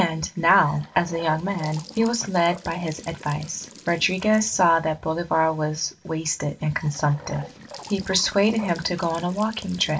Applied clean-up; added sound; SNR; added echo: none; Trickle, dribble / Bathtub (filling or washing) / Sink (filling or washing) / Gurgling; 19 dB; reverberation time 0.2 s.